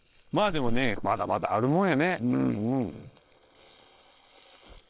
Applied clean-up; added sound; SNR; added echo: neural separator model SepFormer WHAM!.